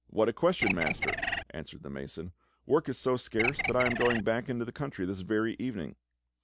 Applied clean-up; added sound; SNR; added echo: none; Bird; 0 dB; none.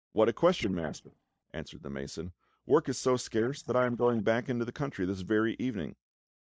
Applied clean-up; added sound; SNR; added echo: neural mask model DeepFilterNet 3.